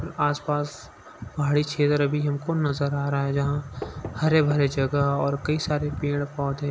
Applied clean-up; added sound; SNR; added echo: none; Knock; 19 dB; none.